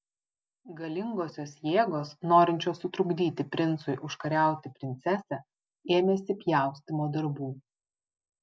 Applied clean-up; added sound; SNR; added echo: none; none; none; none.